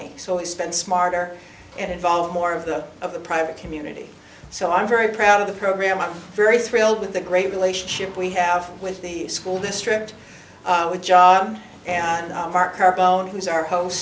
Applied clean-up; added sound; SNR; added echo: none; none; none; none.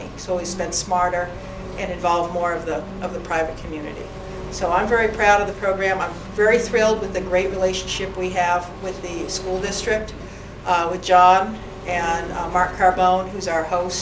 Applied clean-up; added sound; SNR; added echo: none; Engine; 12 dB; none.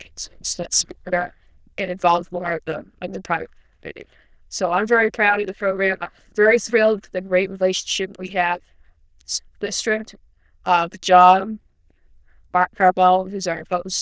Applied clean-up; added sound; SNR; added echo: neural diffusion model UNIVERSE++.